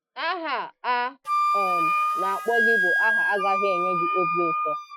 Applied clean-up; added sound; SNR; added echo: classical method Wiener filter.